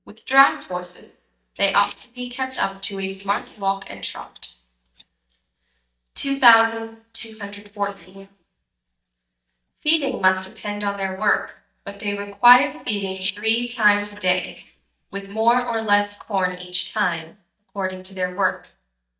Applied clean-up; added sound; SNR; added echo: neural mask model DeepFilterNet 3.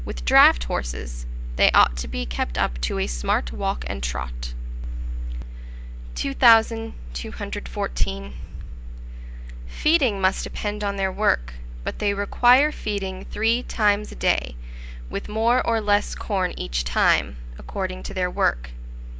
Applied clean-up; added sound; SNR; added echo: none; none; none; none.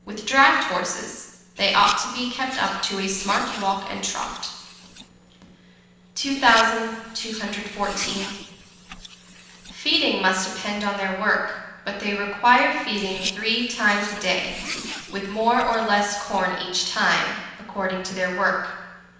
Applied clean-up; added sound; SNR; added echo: neural separator model SepFormer DNS4.